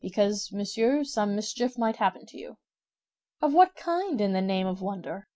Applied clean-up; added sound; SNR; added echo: none; none; none; none.